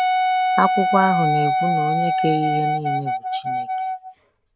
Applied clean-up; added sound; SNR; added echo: none; Wind instrument, woodwind instrument; -4 dB; none.